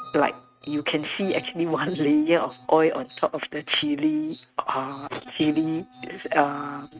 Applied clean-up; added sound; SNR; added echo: neural mask model RNNoise.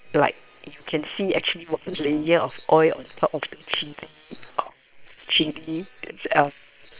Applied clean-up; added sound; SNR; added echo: neural separator model SepFormer WHAM!.